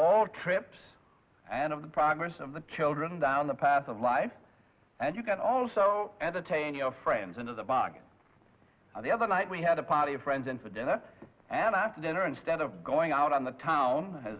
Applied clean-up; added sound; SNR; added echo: none; none; none; none.